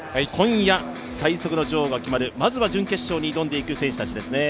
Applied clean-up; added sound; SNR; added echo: none; Electric guitar; 11 dB; none.